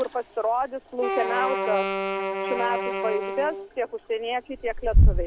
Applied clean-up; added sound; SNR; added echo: none; Wind instrument, woodwind instrument + Toilet flush; -3 dB; none.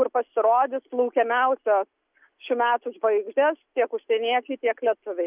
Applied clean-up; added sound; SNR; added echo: none; none; none; none.